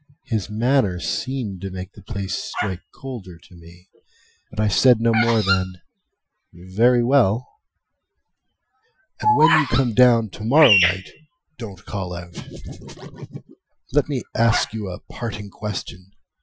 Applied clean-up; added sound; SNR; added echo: classical method Wiener filter.